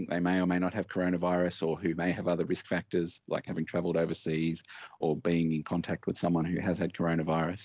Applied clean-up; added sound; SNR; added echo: none; none; none; none.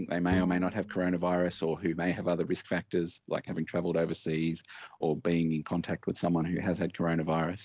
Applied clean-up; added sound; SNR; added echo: none; Bowed string instrument; 11 dB; none.